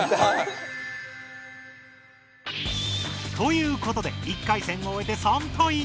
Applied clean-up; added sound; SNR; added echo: none; none; none; none.